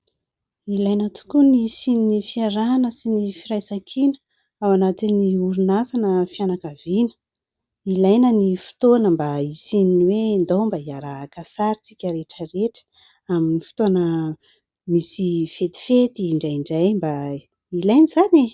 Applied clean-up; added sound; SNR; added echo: none; none; none; none.